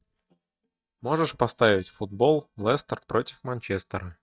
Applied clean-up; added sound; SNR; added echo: neural mask model DeepFilterNet 3.